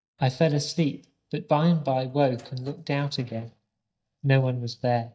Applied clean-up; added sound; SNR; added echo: neural mask model DeepFilterNet 3.